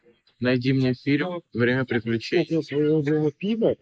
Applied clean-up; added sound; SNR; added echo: neural mask model Resemble Enhance denoiser.